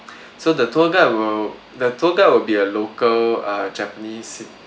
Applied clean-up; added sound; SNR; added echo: none; none; none; none.